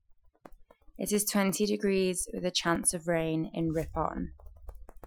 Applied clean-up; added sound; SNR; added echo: classical method Wiener filter.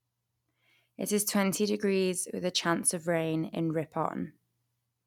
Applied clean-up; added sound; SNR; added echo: none; none; none; none.